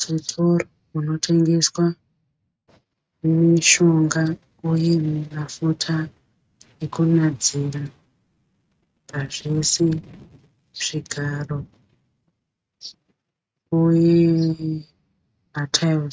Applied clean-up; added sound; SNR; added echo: neural mask model RNNoise.